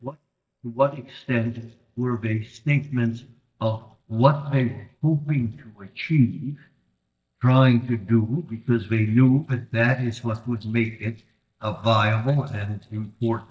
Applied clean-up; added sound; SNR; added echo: neural mask model DeepFilterNet 3.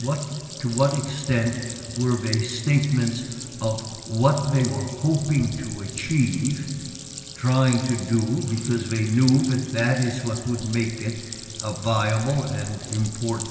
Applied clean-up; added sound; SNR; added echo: none; Stream; 13 dB; reverberation time 2.6 s.